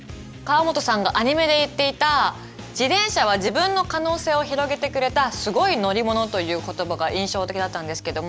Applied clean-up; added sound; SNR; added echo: none; none; none; none.